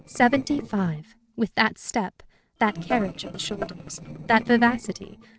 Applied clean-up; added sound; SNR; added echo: neural separator model SepFormer DNS4.